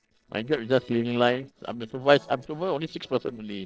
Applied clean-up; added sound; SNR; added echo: neural separator model SepFormer DNS4.